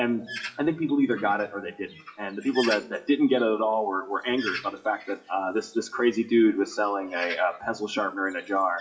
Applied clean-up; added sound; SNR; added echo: classical method WPE with log-MMSE.